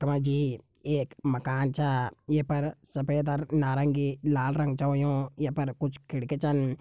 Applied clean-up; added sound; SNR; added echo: none; none; none; none.